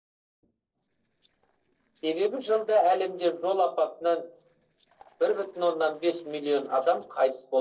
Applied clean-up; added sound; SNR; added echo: neural separator model SepFormer DNS4.